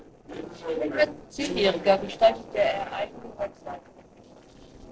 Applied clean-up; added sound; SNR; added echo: neural separator model SepFormer DNS4.